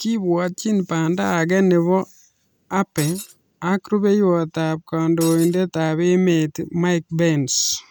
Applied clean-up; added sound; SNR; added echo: none; Shatter; 13 dB; none.